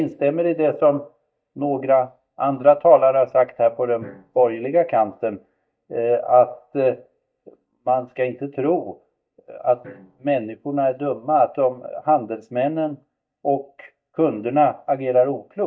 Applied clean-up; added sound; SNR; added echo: neural mask model DeepFilterNet 3.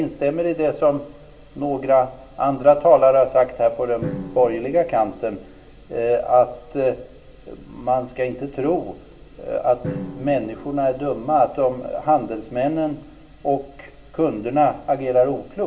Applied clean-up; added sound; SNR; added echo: none; Drum; 19 dB; reverberation time 1.3 s.